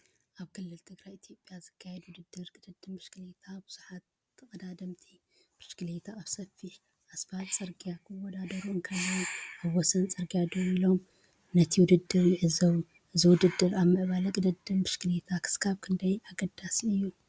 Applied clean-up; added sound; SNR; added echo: none; none; none; none.